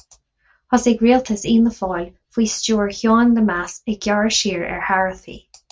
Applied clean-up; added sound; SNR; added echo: none; none; none; none.